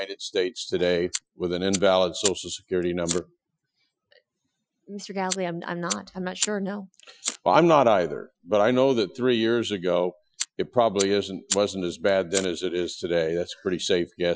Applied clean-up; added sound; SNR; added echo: classical method Wiener filter.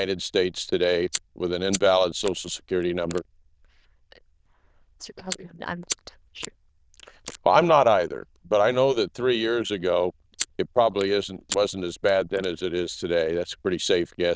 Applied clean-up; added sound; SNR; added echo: neural diffusion model UNIVERSE++.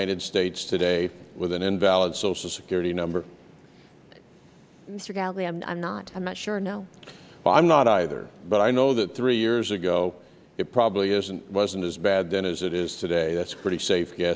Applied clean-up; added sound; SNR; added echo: none; none; none; none.